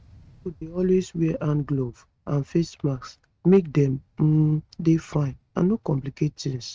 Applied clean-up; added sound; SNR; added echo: neural mask model RNNoise.